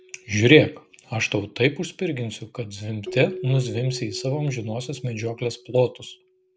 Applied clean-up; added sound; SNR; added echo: none; Keyboard (musical); 17 dB; none.